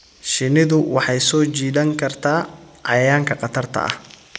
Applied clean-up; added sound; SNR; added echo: none; none; none; none.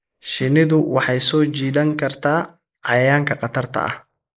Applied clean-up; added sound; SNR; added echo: neural mask model Resemble Enhance denoiser.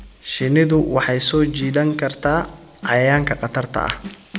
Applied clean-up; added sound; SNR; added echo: none; Drum kit; 17 dB; none.